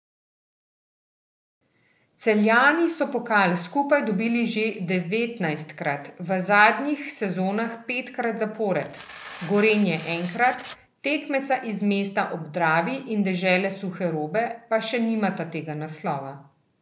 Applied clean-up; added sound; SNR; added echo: neural separator model SepFormer DNS4.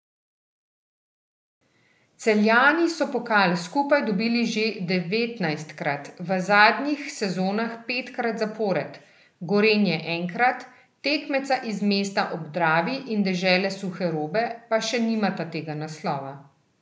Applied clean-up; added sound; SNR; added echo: none; none; none; none.